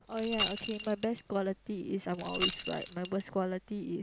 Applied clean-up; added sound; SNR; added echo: none; Rattle / Keys jangling; -4 dB; none.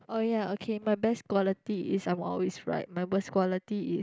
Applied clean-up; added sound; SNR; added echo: none; none; none; none.